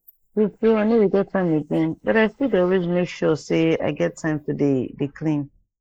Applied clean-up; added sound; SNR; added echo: neural mask model Resemble Enhance denoiser.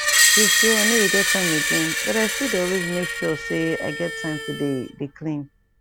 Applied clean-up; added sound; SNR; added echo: none; Screech; -3 dB; none.